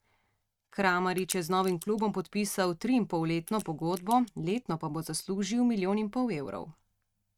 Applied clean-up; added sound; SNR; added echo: neural mask model RNNoise.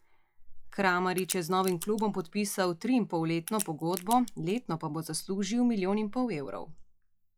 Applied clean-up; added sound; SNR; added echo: classical method log-MMSE.